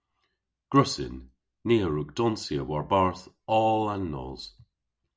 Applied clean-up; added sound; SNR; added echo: none; none; none; none.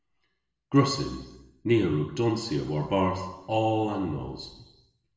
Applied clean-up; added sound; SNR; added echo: none; none; none; reverberation time 1.0 s.